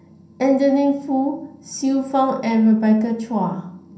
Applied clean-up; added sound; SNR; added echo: none; none; none; reverberation time 0.6 s.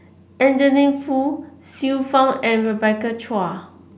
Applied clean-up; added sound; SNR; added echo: none; none; none; none.